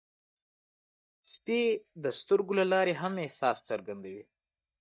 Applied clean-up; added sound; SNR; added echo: neural mask model DeepFilterNet 3.